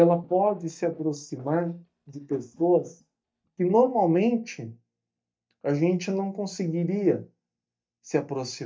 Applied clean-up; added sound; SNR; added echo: neural mask model DeepFilterNet 3.